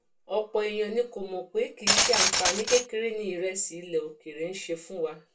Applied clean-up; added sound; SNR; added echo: none; Glass; -3 dB; reverberation time 0.2 s.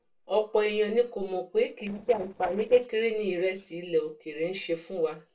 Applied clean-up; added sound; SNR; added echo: neural separator model SepFormer DNS4.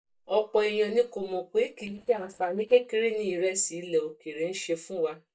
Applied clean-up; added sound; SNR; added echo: neural mask model DeepFilterNet 3.